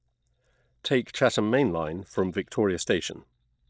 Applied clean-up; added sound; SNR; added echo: neural mask model DeepFilterNet 3.